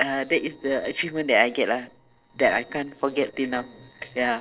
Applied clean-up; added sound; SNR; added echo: neural separator model SepFormer DNS4.